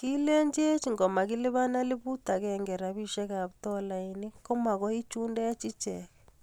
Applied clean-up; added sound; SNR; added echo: none; none; none; none.